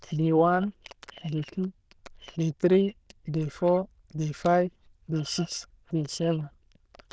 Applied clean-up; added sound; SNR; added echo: neural diffusion model UNIVERSE++.